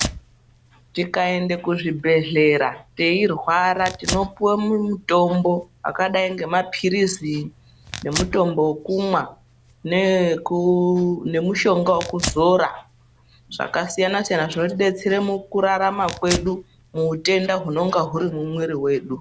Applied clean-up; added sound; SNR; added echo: none; Tearing; 15 dB; none.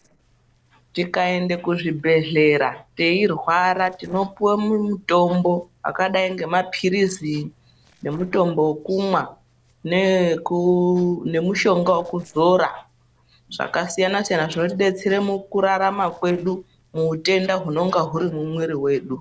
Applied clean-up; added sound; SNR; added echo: neural separator model SepFormer DNS4.